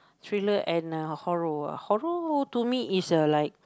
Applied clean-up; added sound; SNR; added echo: none; none; none; none.